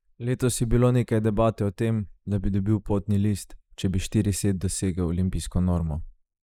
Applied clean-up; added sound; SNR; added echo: neural mask model Resemble Enhance denoiser.